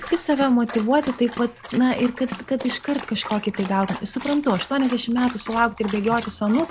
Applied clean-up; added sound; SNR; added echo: none; Dog; 14 dB; none.